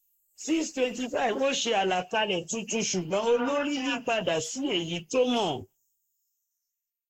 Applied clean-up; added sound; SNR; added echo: neural mask model Resemble Enhance denoiser.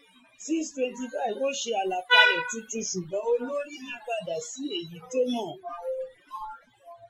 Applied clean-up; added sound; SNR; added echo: classical method Wiener filter.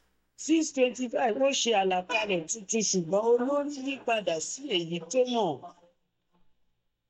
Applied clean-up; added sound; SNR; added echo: neural mask model DeepFilterNet 3.